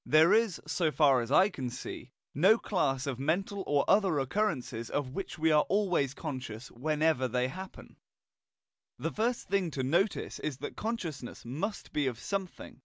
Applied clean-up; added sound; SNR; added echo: none; none; none; none.